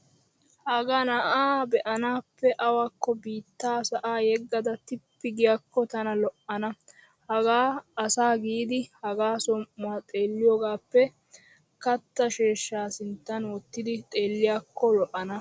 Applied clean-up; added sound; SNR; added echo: none; none; none; none.